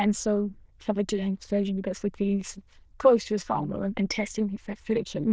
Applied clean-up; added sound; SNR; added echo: neural diffusion model UNIVERSE++.